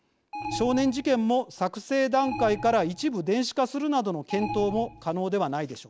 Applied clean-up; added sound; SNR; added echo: none; Alarm; 12 dB; none.